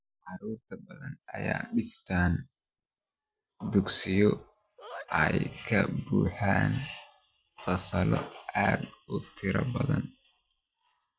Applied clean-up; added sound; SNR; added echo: neural separator model SepFormer DNS4.